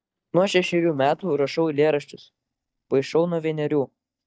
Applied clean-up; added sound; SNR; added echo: neural mask model DeepFilterNet 3.